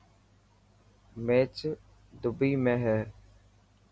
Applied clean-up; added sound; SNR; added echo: none; none; none; none.